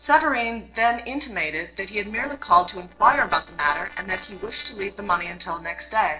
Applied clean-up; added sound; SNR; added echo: neural separator model SepFormer DNS4.